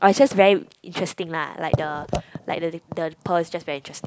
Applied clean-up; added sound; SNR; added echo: none; Scissors; 17 dB; none.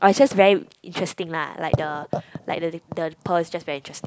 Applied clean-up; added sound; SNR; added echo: none; none; none; none.